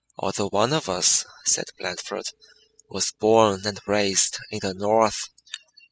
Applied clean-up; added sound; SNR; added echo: classical method spectral subtraction.